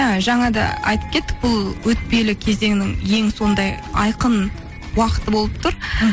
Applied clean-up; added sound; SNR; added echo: none; Keyboard (musical); 15 dB; none.